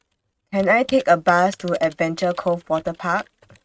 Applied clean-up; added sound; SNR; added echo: neural mask model RNNoise.